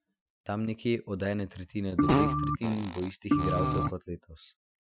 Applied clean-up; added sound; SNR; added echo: classical method Wiener filter.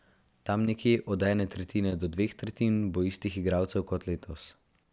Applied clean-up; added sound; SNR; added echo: none; none; none; none.